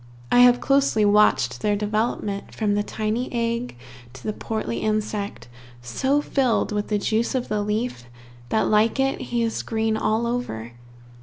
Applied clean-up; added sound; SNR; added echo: none; none; none; none.